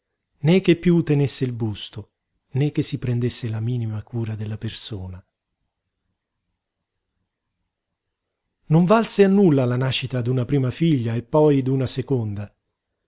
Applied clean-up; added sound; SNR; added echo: none; none; none; none.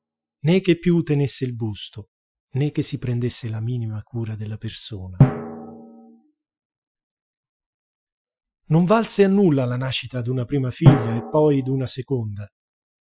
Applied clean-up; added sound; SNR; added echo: classical method Wiener filter.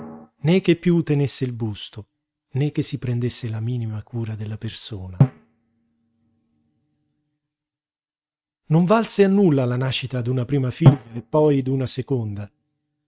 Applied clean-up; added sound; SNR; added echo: neural mask model RNNoise.